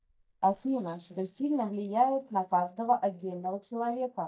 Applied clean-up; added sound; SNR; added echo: neural mask model DeepFilterNet 3.